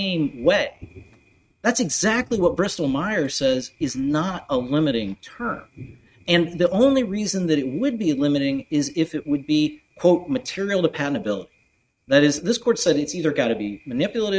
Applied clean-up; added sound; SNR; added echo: neural mask model RNNoise.